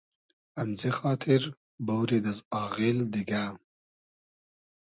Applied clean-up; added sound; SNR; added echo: none; none; none; none.